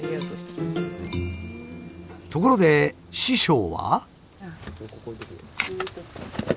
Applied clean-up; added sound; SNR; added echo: none; none; none; none.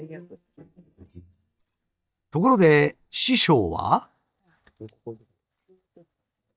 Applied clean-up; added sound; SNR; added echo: neural mask model DeepFilterNet 3.